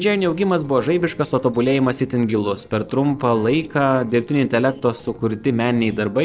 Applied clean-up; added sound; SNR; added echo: neural separator model SepFormer DNS4.